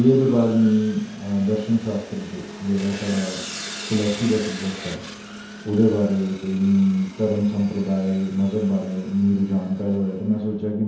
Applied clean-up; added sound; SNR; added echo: none; Sawing; 17 dB; reverberation time 0.8 s.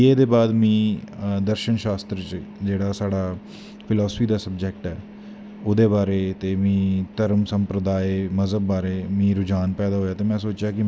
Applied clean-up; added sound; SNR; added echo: none; none; none; none.